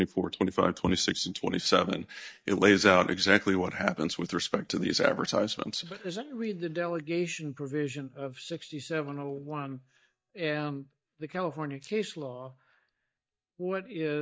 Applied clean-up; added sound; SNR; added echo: neural mask model DeepFilterNet 3.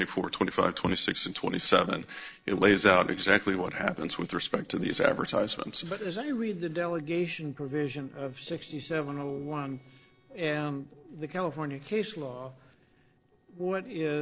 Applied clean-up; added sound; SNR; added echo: neural separator model SepFormer DNS4.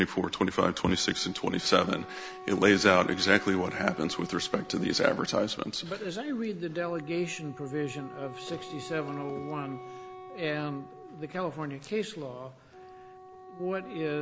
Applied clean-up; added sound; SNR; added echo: none; Wind instrument, woodwind instrument; 16 dB; none.